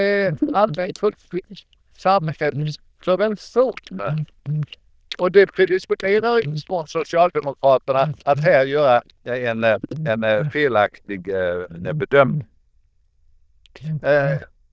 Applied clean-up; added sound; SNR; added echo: neural diffusion model UNIVERSE++.